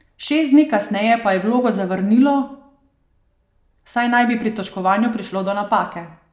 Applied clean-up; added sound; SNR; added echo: none; none; none; none.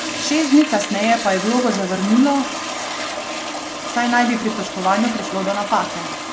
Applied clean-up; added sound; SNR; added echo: none; Toilet flush; 7 dB; none.